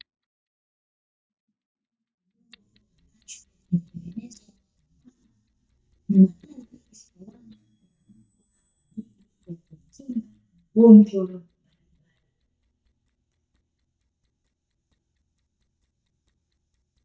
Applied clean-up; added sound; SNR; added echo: neural mask model DeepFilterNet 3.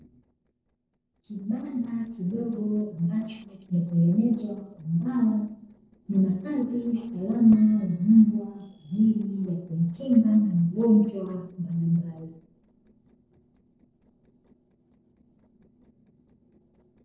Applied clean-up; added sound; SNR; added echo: neural separator model SepFormer DNS4.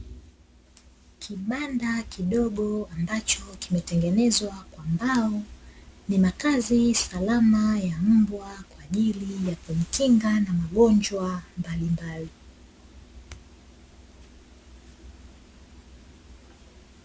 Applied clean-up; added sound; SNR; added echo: none; none; none; none.